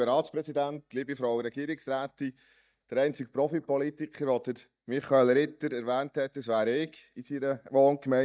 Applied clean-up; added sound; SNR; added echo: neural mask model DeepFilterNet 3.